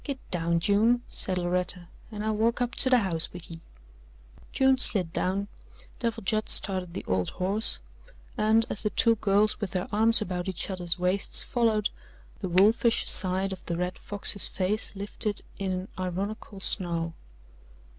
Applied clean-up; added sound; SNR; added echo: none; Finger snapping; 7 dB; none.